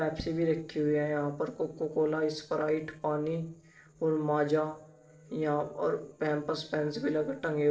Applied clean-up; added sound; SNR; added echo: neural separator model SepFormer DNS4.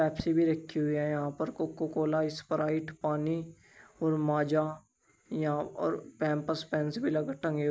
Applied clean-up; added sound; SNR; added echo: none; none; none; none.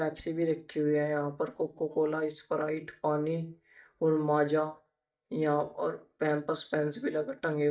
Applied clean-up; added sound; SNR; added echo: neural mask model DeepFilterNet 3.